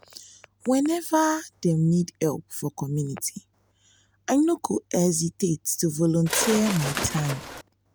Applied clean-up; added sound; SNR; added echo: none; Bird; 4 dB; none.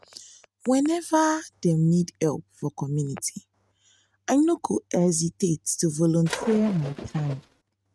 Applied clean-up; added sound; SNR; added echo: neural mask model RNNoise.